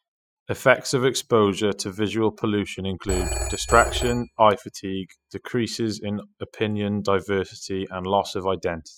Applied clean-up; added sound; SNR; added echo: classical method spectral subtraction.